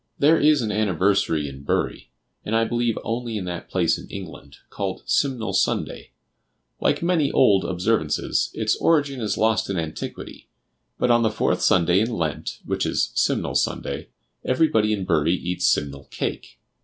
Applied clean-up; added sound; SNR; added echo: none; none; none; none.